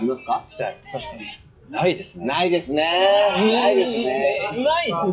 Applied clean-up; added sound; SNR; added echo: classical method WPE with log-MMSE.